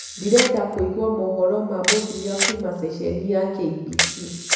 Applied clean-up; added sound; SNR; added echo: none; Camera; 4 dB; reverberation time 0.9 s.